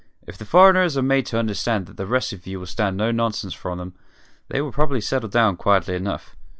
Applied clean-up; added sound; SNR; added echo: none; none; none; none.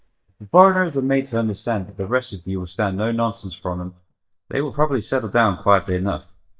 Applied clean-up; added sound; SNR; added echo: neural mask model DeepFilterNet 3.